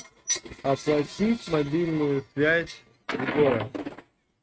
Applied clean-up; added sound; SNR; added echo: neural mask model RNNoise.